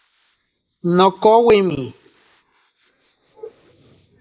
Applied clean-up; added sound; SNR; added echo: neural mask model Resemble Enhance denoiser.